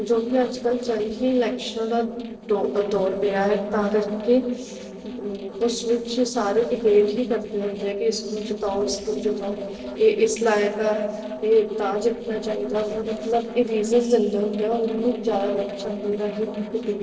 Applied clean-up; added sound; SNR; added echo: neural separator model SepFormer DNS4.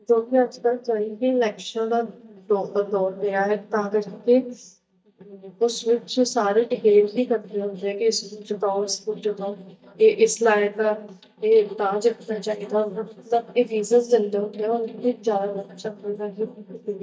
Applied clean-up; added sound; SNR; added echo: neural mask model DeepFilterNet 3.